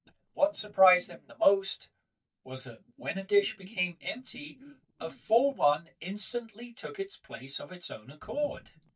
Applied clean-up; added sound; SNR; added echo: neural mask model DeepFilterNet 3.